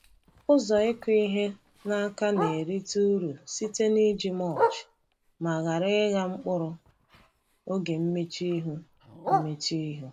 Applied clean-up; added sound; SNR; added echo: none; Bark; 9 dB; none.